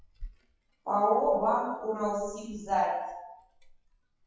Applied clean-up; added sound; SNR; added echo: classical method WPE with log-MMSE.